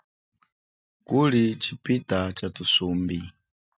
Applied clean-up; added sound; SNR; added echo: none; none; none; none.